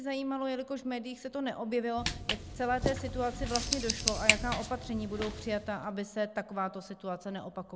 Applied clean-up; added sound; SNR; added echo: none; Scissors + Walk, footsteps; 3 dB; none.